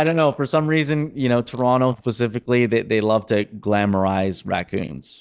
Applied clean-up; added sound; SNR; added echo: neural mask model DeepFilterNet 3.